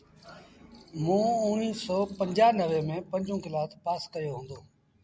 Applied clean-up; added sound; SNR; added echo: none; none; none; none.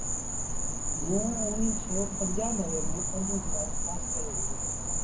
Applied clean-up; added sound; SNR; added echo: none; Insect; -5 dB; reverberation time 0.4 s.